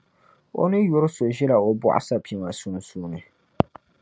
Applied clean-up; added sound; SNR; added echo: none; none; none; none.